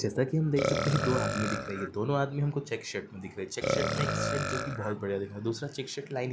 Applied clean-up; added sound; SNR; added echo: none; Burping, eructation; 2 dB; none.